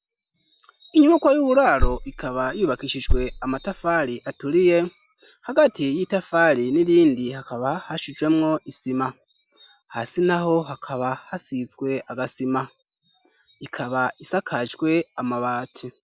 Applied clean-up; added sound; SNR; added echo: none; Thump, thud; 2 dB; none.